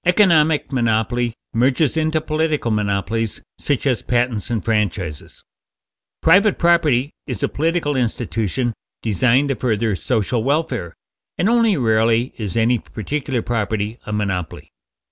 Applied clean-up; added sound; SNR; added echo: none; none; none; none.